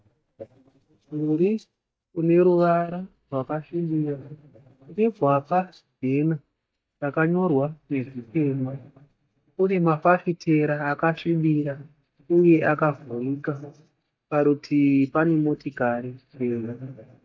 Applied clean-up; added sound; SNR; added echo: neural mask model DeepFilterNet 3.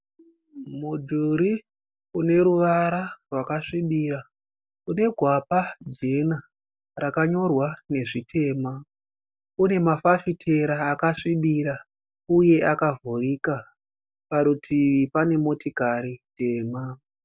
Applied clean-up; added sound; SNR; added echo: none; none; none; none.